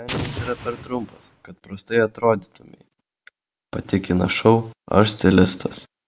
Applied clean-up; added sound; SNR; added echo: none; Explosion; 10 dB; none.